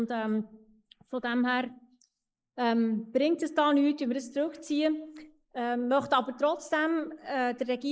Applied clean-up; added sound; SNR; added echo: neural mask model Resemble Enhance denoiser.